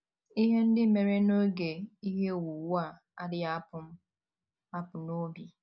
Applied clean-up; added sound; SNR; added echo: none; none; none; none.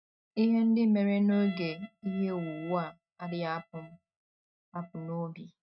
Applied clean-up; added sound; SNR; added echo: neural mask model RNNoise.